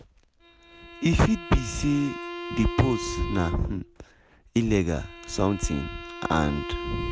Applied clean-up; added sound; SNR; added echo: none; Bowed string instrument; 11 dB; none.